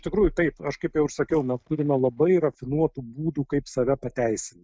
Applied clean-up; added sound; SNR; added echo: neural mask model DeepFilterNet 3.